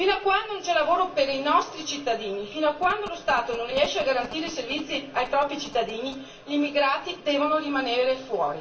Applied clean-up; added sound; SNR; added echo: none; Telephone; 19 dB; reverberation time 0.3 s.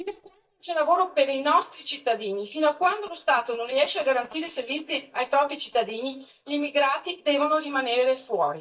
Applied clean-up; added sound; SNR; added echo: neural mask model DeepFilterNet 3.